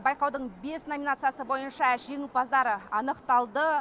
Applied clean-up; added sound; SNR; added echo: none; none; none; none.